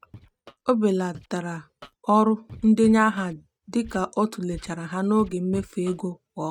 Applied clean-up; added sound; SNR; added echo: neural mask model RNNoise.